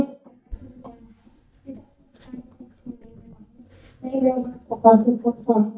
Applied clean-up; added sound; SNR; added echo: neural mask model DeepFilterNet 3.